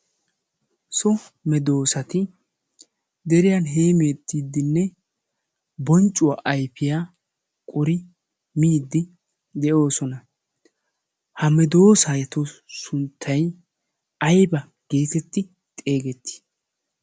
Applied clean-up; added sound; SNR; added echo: none; none; none; none.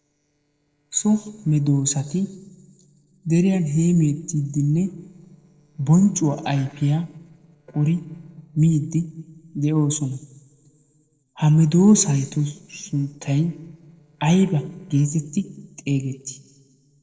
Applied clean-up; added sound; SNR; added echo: neural separator model SepFormer DNS4.